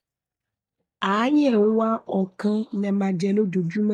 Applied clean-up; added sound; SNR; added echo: neural mask model DeepFilterNet 3.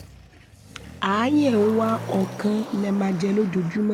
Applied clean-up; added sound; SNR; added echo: none; Motor vehicle (road); 14 dB; none.